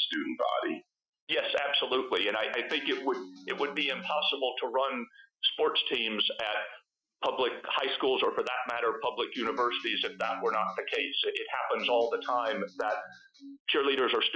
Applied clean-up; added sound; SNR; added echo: classical method Wiener filter.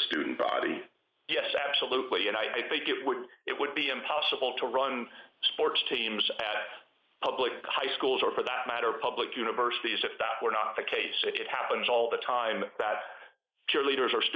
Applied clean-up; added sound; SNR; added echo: neural mask model Resemble Enhance denoiser.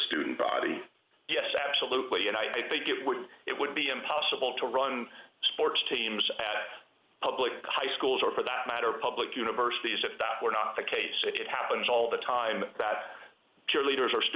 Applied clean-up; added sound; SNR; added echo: none; none; none; none.